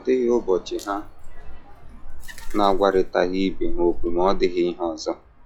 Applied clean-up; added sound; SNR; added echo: classical method log-MMSE.